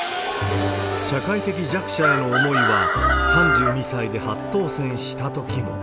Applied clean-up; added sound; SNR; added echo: none; Chicken, rooster; -2 dB; none.